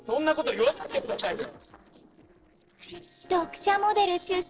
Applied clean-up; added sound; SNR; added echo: neural separator model SepFormer DNS4.